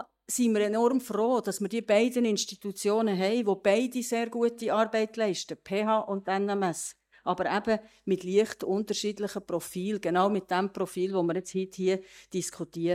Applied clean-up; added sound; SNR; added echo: neural mask model DeepFilterNet 3.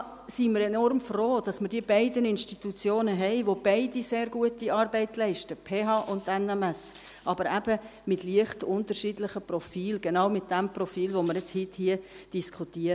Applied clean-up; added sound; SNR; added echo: none; Rattle; 16 dB; none.